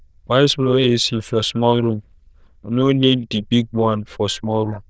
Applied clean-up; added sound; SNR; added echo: neural diffusion model UNIVERSE++.